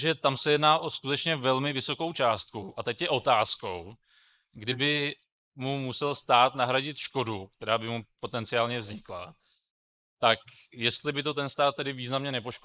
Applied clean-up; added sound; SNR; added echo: neural mask model Resemble Enhance denoiser.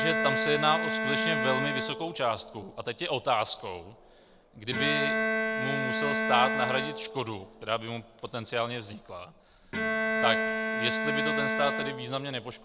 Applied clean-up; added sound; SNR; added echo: none; Bowed string instrument; 0 dB; none.